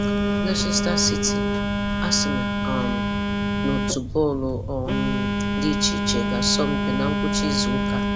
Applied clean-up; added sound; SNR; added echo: none; Telephone; -4 dB; none.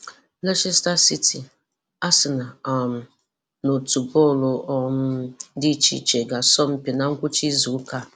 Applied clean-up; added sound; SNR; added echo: none; none; none; none.